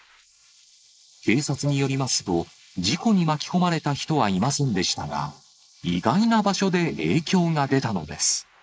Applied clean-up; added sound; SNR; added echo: neural mask model Resemble Enhance denoiser.